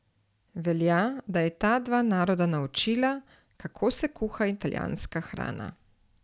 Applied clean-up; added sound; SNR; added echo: none; none; none; none.